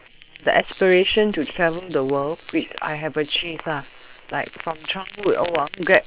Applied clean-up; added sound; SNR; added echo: neural separator model SepFormer WHAM!.